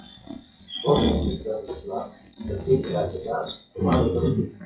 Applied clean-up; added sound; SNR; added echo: classical method WPE with log-MMSE.